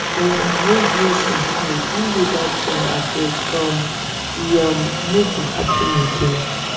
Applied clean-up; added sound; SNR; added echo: none; Aircraft; 0 dB; reverberation time 0.6 s.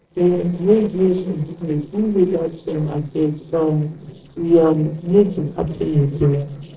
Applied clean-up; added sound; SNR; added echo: neural separator model SepFormer DNS4.